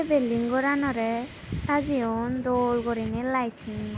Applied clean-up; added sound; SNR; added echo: none; Hiss; 16 dB; none.